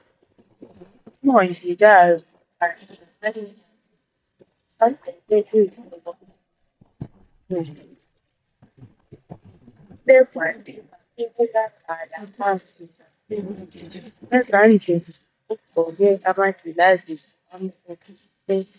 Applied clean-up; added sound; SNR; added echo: neural mask model DeepFilterNet 3.